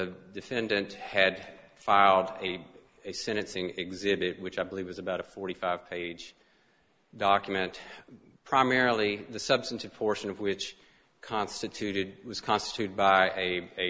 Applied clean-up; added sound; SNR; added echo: none; none; none; none.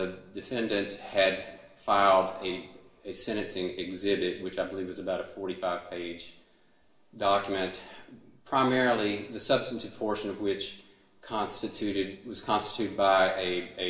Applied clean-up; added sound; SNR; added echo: none; none; none; reverberation time 0.7 s.